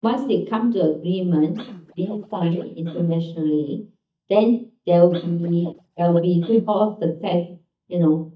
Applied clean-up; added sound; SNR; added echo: neural mask model DeepFilterNet 3.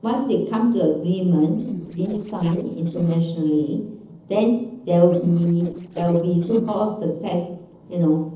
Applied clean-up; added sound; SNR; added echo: neural separator model SepFormer DNS4.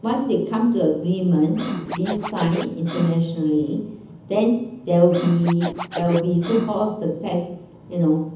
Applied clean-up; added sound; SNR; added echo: none; Scratching (performance technique); 10 dB; reverberation time 0.8 s.